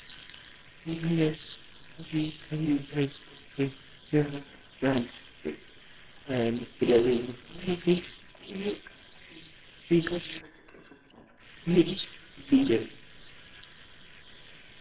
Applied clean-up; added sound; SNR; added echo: neural separator model SepFormer WHAMR!.